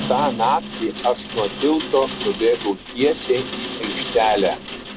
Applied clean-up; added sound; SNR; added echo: none; Drum + Rain; 8 dB; none.